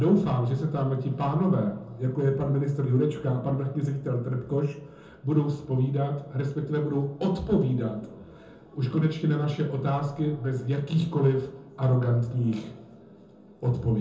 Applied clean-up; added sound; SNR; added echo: none; none; none; reverberation time 0.5 s.